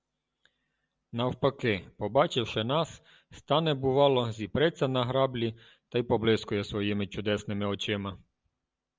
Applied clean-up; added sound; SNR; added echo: none; none; none; none.